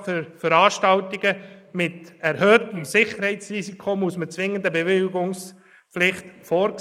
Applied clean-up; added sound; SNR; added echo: neural mask model Resemble Enhance denoiser.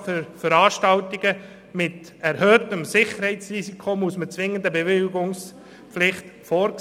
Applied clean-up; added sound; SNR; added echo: none; none; none; none.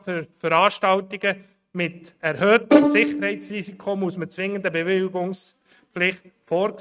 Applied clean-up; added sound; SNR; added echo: neural mask model RNNoise.